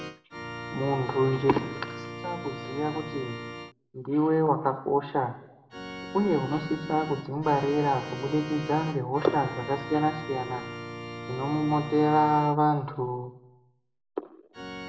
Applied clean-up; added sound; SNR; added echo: none; Organ; 11 dB; reverberation time 0.7 s.